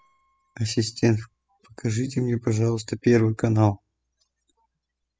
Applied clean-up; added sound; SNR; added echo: classical method spectral subtraction.